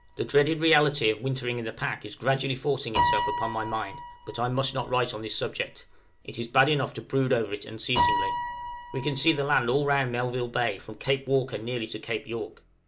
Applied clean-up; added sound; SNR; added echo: none; Piano; 7 dB; none.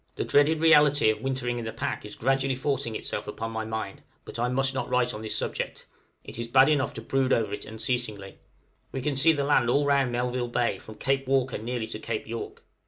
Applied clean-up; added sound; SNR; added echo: none; none; none; none.